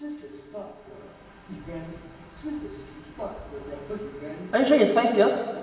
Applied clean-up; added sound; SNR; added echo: none; none; none; reverberation time 1.6 s.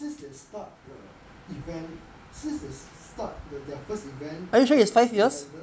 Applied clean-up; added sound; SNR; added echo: none; none; none; none.